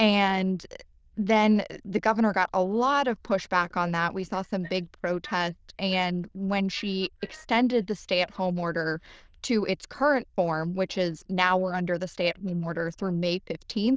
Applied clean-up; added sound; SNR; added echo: neural diffusion model UNIVERSE++.